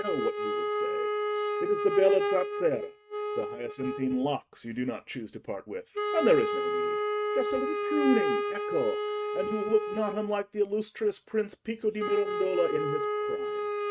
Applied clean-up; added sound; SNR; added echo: neural mask model RNNoise.